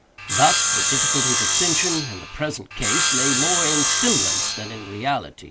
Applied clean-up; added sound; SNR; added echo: none; Sawing; -5 dB; none.